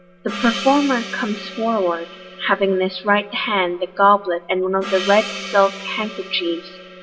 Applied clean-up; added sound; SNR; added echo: none; Gong; 12 dB; reverberation time 1.5 s.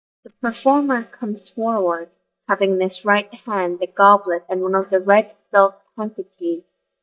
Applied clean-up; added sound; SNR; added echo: neural mask model DeepFilterNet 3.